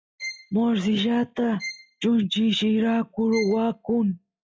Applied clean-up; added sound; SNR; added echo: classical method log-MMSE.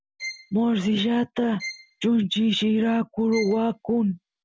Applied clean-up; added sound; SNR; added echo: none; Bowed string instrument; 17 dB; none.